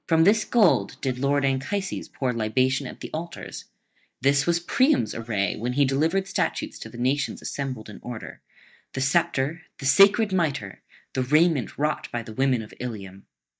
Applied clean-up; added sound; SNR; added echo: neural mask model DeepFilterNet 3.